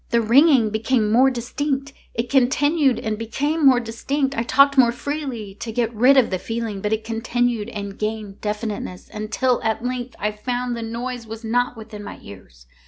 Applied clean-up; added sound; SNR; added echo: none; none; none; none.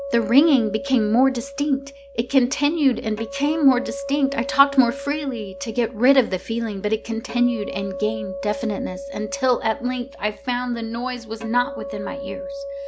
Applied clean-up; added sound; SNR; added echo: none; Acoustic guitar; 11 dB; none.